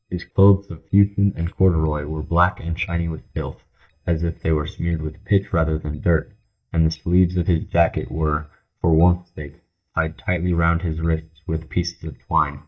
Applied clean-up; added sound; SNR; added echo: neural mask model DeepFilterNet 3.